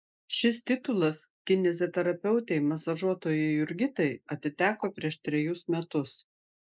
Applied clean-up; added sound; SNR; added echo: neural mask model Resemble Enhance denoiser.